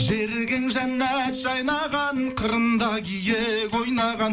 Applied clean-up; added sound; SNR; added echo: none; none; none; none.